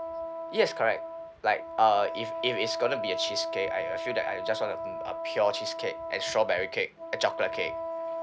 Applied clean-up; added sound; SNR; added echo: none; Wind instrument, woodwind instrument; 5 dB; none.